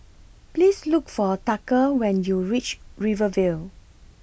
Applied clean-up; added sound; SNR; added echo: none; none; none; none.